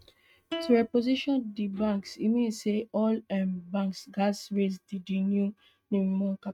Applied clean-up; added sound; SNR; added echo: neural mask model RNNoise.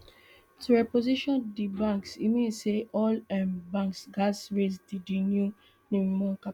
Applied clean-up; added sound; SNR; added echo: none; none; none; none.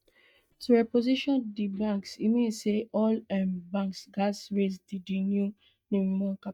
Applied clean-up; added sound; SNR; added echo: neural mask model DeepFilterNet 3.